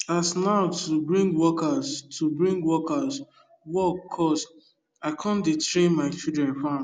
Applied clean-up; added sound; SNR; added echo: none; none; none; none.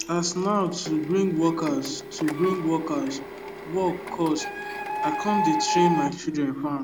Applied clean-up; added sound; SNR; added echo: none; Printer; 5 dB; none.